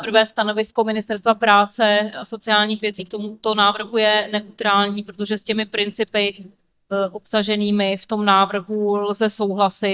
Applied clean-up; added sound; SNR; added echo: neural mask model DeepFilterNet 3.